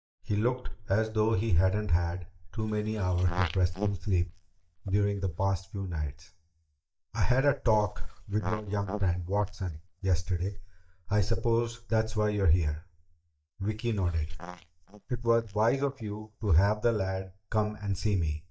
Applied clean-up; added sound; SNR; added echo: neural mask model DeepFilterNet 3.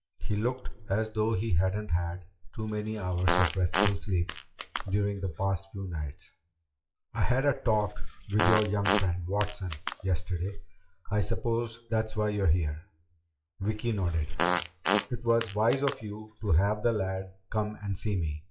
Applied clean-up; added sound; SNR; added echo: classical method WPE with log-MMSE.